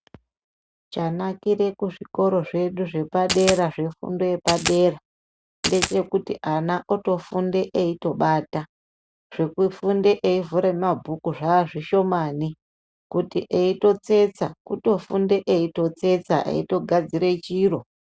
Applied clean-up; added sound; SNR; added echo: none; Coin (dropping); 4 dB; none.